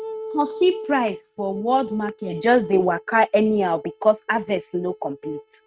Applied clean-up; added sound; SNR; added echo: neural mask model RNNoise.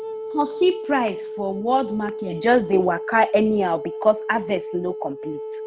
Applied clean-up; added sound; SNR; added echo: none; Wind instrument, woodwind instrument; 9 dB; none.